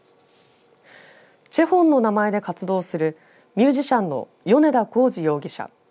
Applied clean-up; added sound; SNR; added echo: none; none; none; none.